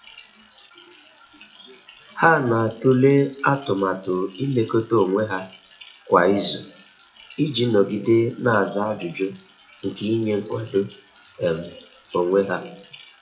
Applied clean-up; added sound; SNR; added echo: classical method WPE with log-MMSE.